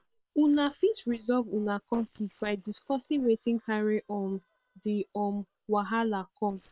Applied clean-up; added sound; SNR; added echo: neural separator model SepFormer WHAM!.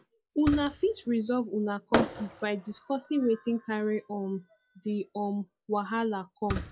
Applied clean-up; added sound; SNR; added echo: classical method log-MMSE.